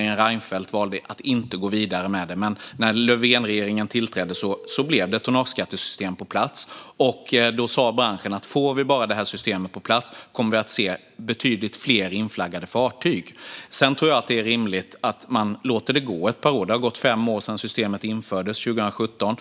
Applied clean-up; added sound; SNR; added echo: none; Telephone; 16 dB; none.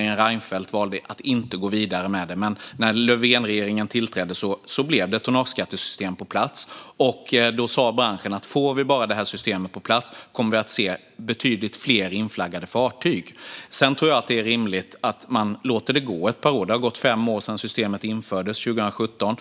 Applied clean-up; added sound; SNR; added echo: none; none; none; none.